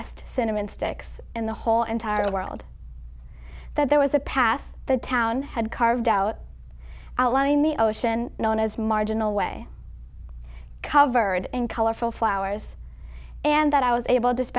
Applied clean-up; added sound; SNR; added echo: none; Splash, splatter; 16 dB; none.